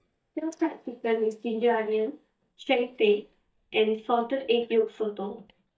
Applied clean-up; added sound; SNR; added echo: neural mask model DeepFilterNet 3.